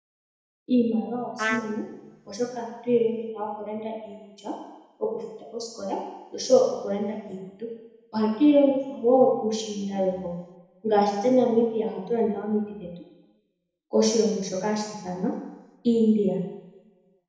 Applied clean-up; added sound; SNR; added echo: none; Trumpet; 7 dB; reverberation time 1.0 s.